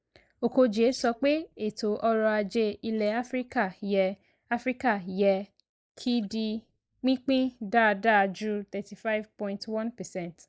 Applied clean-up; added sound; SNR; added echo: neural mask model Resemble Enhance denoiser.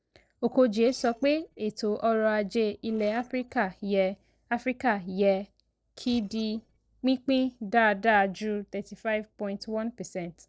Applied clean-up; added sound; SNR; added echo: neural separator model SepFormer DNS4.